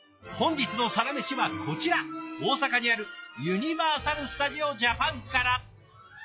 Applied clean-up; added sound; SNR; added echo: classical method log-MMSE.